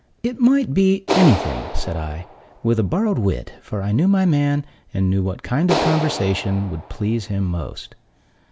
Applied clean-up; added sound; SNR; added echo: none; Clapping; 10 dB; none.